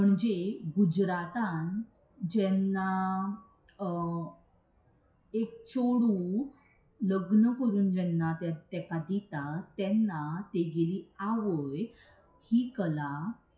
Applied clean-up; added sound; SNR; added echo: classical method WPE with log-MMSE.